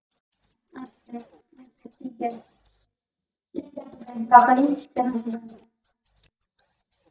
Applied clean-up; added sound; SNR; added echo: neural mask model DeepFilterNet 3.